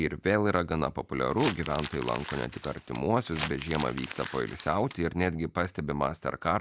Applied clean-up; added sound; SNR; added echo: none; Crumpling, crinkling; 10 dB; none.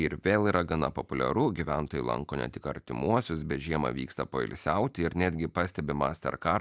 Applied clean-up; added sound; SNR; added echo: none; none; none; none.